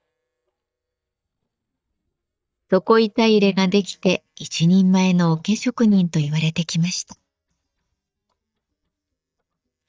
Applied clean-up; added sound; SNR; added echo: neural mask model DeepFilterNet 3.